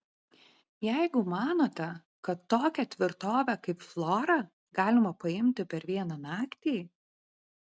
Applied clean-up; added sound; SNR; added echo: none; none; none; none.